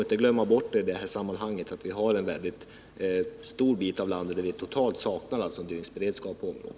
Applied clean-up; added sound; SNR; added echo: none; none; none; none.